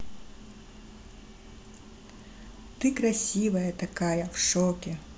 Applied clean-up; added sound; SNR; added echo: none; none; none; none.